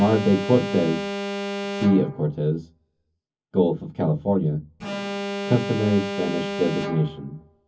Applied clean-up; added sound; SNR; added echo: none; Alarm; 7 dB; reverberation time 0.3 s.